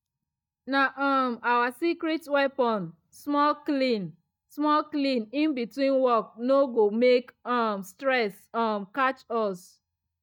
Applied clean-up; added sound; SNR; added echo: neural mask model DeepFilterNet 3.